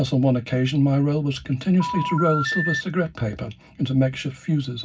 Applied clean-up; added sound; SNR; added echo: none; Telephone; 3 dB; reverberation time 0.4 s.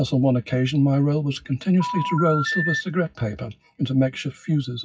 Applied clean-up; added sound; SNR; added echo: classical method WPE with log-MMSE.